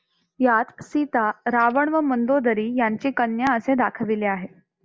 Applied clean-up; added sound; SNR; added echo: none; none; none; none.